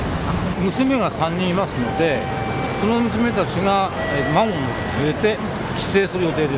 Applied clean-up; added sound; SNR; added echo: none; none; none; none.